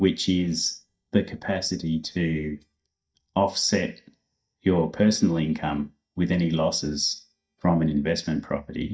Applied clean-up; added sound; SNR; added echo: neural mask model DeepFilterNet 3.